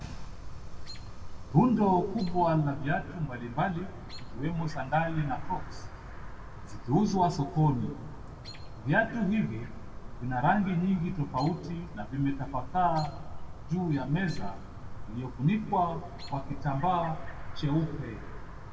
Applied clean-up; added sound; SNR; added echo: none; Chirp, tweet; 8 dB; reverberation time 1.3 s.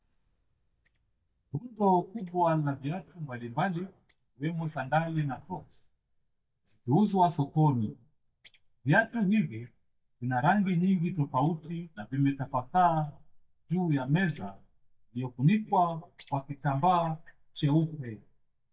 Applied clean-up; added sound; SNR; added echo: neural mask model DeepFilterNet 3.